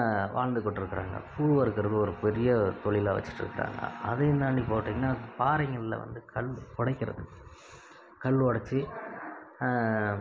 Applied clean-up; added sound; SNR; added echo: none; none; none; none.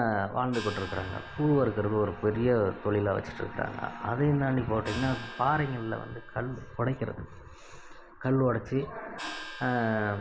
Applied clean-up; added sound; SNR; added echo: none; Gong; 16 dB; none.